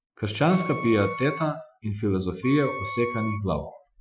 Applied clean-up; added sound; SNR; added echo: classical method Wiener filter.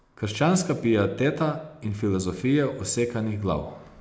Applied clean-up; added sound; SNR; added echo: none; none; none; none.